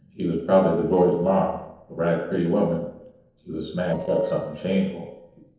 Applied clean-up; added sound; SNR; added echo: neural separator model SepFormer DNS4.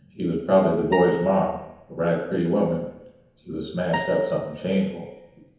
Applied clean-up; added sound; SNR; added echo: none; Acoustic guitar; 12 dB; reverberation time 1.0 s.